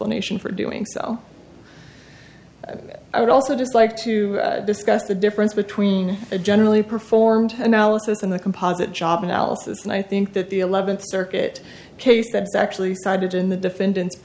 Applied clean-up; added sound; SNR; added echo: none; none; none; none.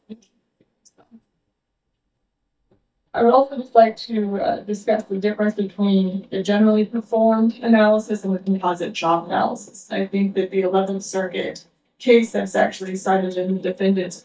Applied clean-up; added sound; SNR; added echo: neural mask model DeepFilterNet 3.